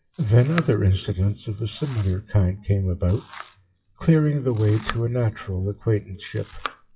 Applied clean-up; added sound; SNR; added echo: classical method WPE with log-MMSE.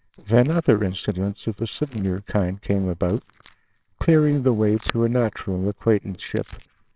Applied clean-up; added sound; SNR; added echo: neural separator model SepFormer WHAMR!.